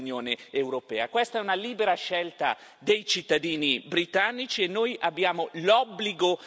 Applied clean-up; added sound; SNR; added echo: none; none; none; none.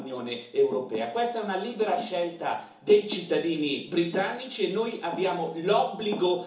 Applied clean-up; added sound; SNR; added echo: none; Thump, thud; 16 dB; reverberation time 0.8 s.